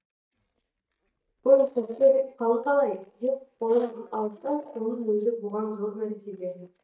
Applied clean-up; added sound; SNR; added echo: neural mask model DeepFilterNet 3.